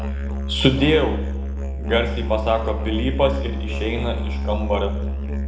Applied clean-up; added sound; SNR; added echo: none; Musical instrument; 1 dB; reverberation time 0.9 s.